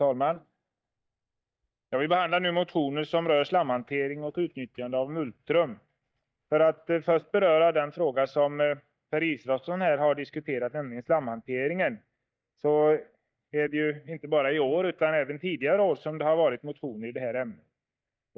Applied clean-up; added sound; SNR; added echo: neural mask model DeepFilterNet 3.